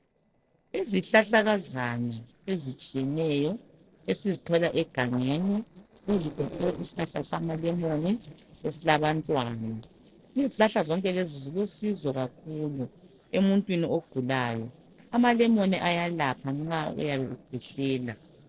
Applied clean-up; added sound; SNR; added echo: neural separator model SepFormer DNS4.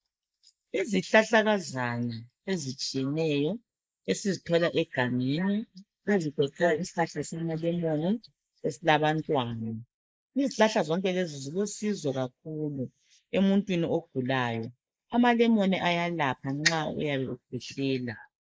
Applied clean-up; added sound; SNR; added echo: neural mask model Resemble Enhance denoiser.